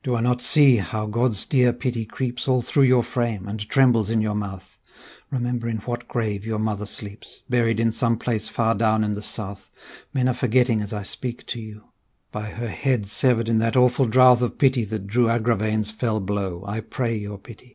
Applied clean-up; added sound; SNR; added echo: none; none; none; none.